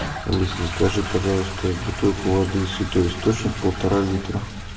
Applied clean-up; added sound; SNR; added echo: none; Toilet flush; 10 dB; reverberation time 1.3 s.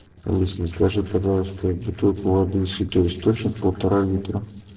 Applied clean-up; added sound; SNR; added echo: neural separator model SepFormer DNS4.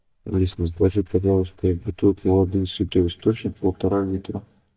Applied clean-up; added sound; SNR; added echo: neural mask model DeepFilterNet 3.